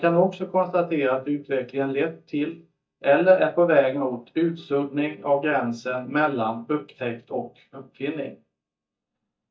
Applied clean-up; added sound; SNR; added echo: neural mask model DeepFilterNet 3.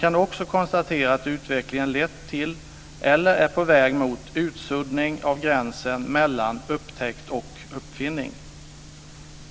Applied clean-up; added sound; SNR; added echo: none; none; none; none.